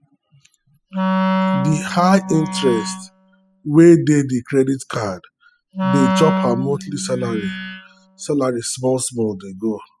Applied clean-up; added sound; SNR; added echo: classical method spectral subtraction.